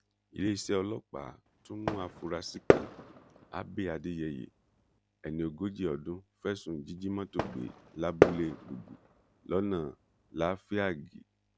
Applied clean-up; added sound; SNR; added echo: none; Fireworks; -3 dB; none.